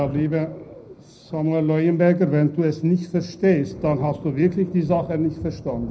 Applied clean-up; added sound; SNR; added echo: none; Thunder; 17 dB; reverberation time 0.4 s.